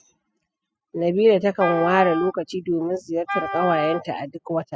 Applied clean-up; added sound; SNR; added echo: classical method spectral subtraction.